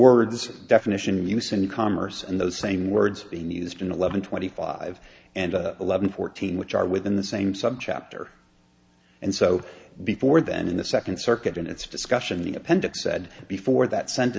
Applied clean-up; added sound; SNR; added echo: none; none; none; none.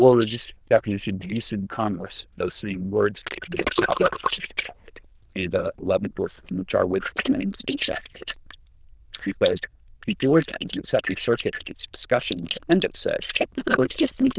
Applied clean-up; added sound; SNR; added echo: neural diffusion model UNIVERSE++.